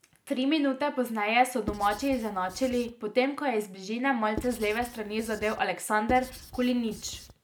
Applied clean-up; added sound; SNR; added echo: none; Writing; 14 dB; none.